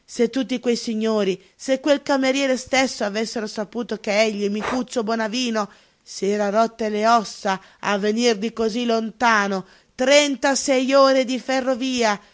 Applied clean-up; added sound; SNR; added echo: none; Breathing; 16 dB; none.